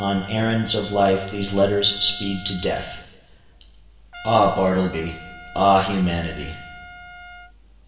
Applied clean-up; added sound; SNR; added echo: none; Trumpet; 19 dB; reverberation time 1.1 s.